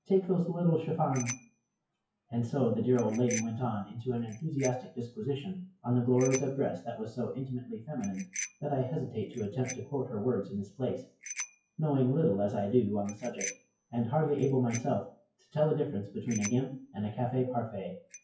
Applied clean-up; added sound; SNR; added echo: classical method WPE with log-MMSE.